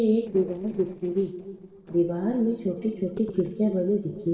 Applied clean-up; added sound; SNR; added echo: neural separator model SepFormer DNS4.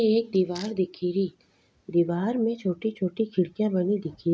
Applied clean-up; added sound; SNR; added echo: none; none; none; none.